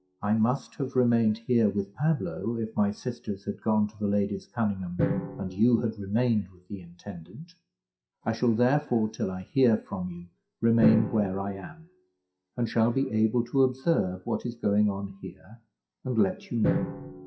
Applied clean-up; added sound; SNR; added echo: classical method WPE with log-MMSE.